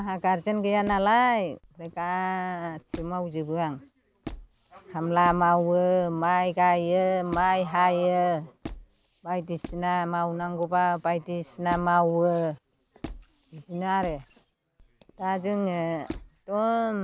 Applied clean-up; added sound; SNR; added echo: none; Squeak; 18 dB; none.